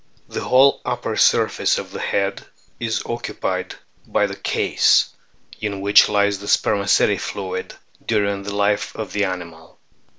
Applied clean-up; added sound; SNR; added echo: none; none; none; none.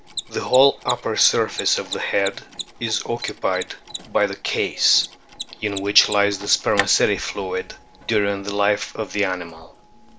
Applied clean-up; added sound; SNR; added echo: none; Mechanisms; 13 dB; none.